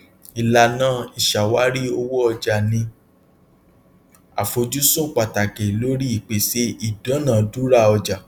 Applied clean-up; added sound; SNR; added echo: none; none; none; none.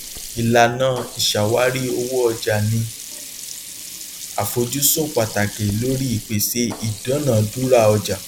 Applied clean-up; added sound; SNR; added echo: none; Sink (filling or washing); 14 dB; none.